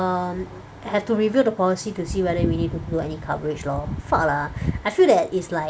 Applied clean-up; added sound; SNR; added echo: none; none; none; none.